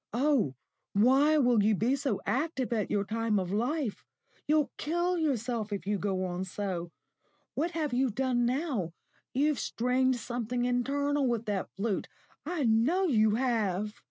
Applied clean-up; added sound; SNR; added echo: none; none; none; none.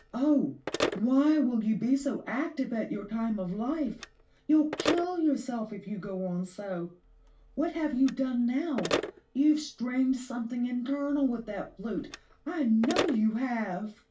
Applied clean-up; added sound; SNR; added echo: none; Telephone; 10 dB; reverberation time 0.3 s.